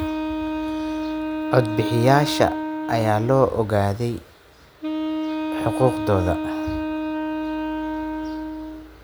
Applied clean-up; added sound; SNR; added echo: none; Wind instrument, woodwind instrument; 3 dB; none.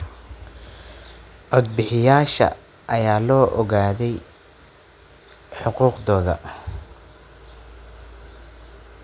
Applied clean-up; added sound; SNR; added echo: none; none; none; none.